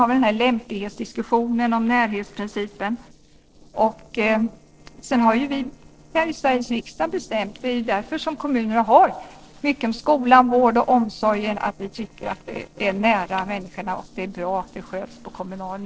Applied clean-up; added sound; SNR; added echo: neural separator model SepFormer DNS4.